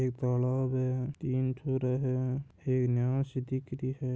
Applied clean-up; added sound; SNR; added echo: none; none; none; none.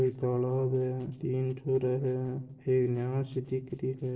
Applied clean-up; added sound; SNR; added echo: neural separator model SepFormer DNS4.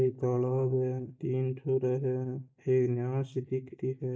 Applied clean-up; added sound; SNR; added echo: neural mask model DeepFilterNet 3.